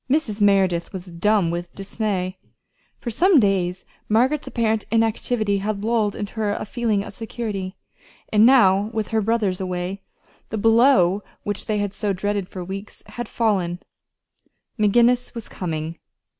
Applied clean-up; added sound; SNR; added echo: none; none; none; none.